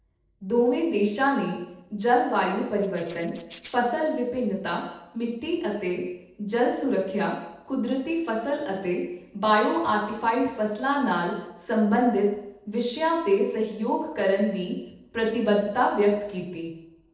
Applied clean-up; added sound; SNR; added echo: neural separator model SepFormer DNS4.